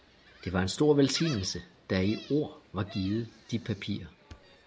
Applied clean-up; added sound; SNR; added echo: none; Gull, seagull; 19 dB; none.